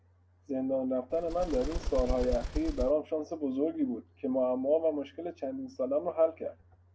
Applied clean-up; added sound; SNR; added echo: none; Bird; 3 dB; none.